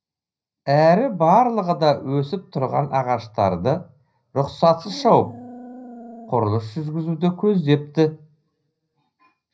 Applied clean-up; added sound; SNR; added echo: none; Dog; 17 dB; reverberation time 0.4 s.